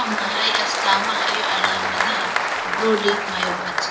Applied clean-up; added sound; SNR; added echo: none; Applause; -2 dB; reverberation time 0.7 s.